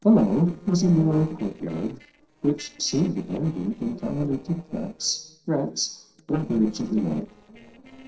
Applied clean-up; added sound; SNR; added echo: neural separator model SepFormer DNS4.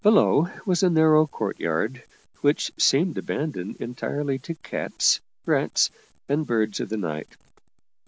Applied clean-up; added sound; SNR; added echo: none; none; none; none.